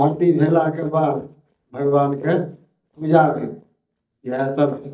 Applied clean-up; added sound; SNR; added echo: neural mask model DeepFilterNet 3.